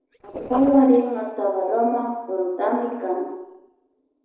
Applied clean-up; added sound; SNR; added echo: neural separator model SepFormer DNS4.